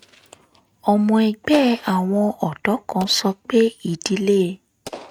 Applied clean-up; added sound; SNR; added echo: neural mask model RNNoise.